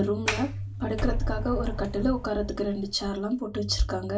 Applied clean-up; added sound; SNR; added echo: none; Sliding door; 4 dB; reverberation time 0.2 s.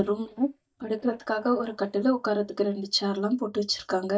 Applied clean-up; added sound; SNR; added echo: neural mask model DeepFilterNet 3.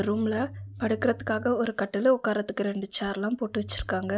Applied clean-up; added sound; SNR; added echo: none; none; none; none.